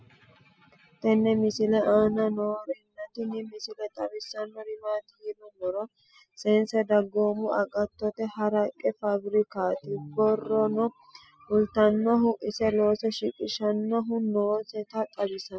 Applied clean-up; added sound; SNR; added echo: classical method spectral subtraction.